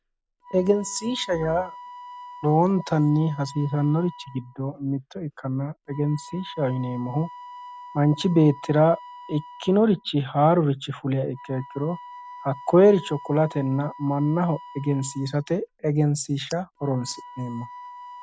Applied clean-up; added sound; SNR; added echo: none; Wind instrument, woodwind instrument; 19 dB; none.